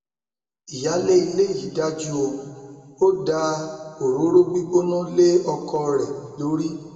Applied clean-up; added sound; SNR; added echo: none; none; none; reverberation time 1.9 s.